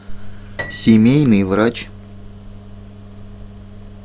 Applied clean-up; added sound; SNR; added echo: none; Piano; 19 dB; none.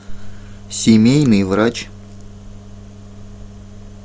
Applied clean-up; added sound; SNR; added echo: none; none; none; none.